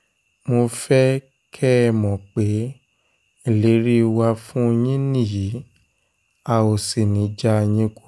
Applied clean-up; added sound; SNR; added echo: none; none; none; none.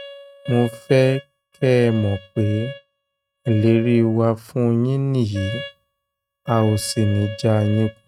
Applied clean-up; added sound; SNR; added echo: neural mask model RNNoise.